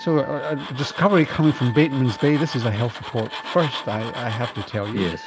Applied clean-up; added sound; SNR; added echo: none; Wind instrument, woodwind instrument + Tools; 12 dB; none.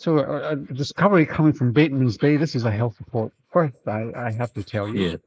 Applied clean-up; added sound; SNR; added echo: neural mask model Resemble Enhance denoiser.